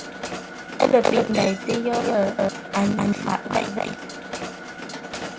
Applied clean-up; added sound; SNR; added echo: none; Mechanisms; 10 dB; none.